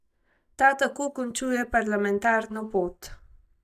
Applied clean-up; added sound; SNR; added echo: neural mask model DeepFilterNet 3.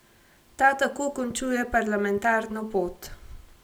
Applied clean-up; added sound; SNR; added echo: none; none; none; none.